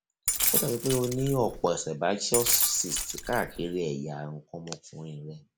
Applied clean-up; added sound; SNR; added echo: none; Glass; 1 dB; none.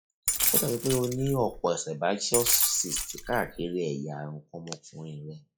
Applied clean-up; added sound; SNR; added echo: classical method log-MMSE.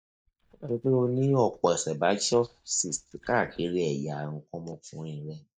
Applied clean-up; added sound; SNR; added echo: neural mask model DeepFilterNet 3.